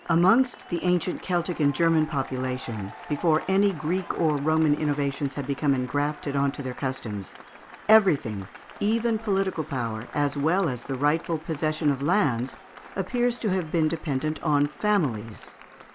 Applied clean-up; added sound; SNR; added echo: none; Applause / Cheering; 19 dB; none.